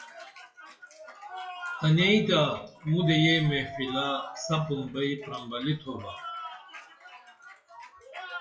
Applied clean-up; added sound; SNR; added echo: classical method WPE with log-MMSE.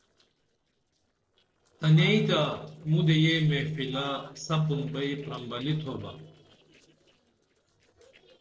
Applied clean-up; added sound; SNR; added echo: neural separator model SepFormer DNS4.